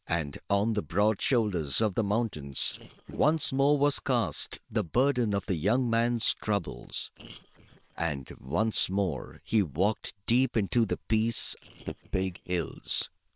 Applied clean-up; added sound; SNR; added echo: neural separator model SepFormer WHAM!.